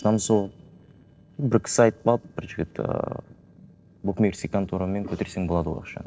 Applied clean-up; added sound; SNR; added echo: neural separator model SepFormer DNS4.